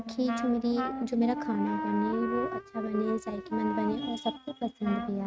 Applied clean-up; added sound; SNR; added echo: neural mask model RNNoise.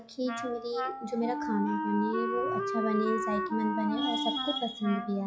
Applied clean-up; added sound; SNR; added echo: classical method log-MMSE.